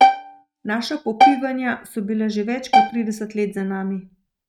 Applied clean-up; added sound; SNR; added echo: neural mask model RNNoise.